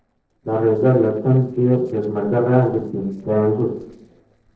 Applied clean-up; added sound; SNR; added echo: neural separator model SepFormer DNS4.